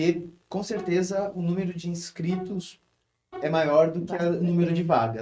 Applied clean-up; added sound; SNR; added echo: neural mask model RNNoise.